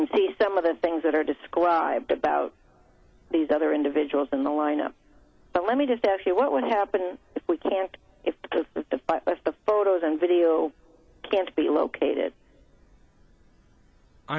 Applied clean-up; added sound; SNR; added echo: none; none; none; none.